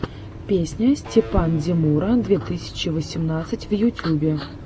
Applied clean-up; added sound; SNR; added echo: none; Electric guitar / Bass guitar; 14 dB; none.